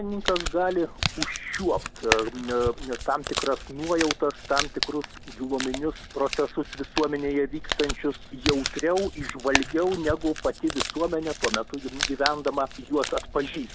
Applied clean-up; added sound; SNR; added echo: none; Crumpling, crinkling; 5 dB; none.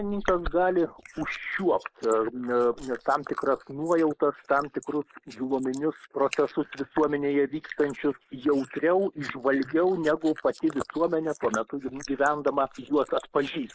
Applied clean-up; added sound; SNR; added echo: neural mask model Resemble Enhance denoiser.